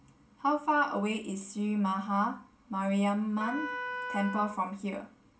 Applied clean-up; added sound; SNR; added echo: none; Wind instrument, woodwind instrument; 9 dB; reverberation time 0.2 s.